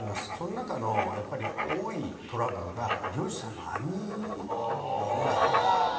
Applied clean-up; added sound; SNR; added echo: none; Writing; 4 dB; reverberation time 2.6 s.